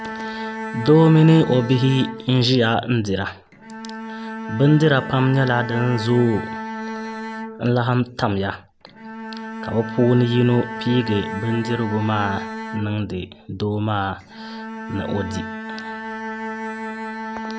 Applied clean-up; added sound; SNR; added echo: none; Bowed string instrument; 10 dB; none.